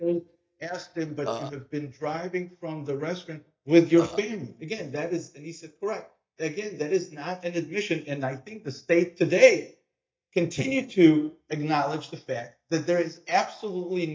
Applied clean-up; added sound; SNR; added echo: neural mask model DeepFilterNet 3.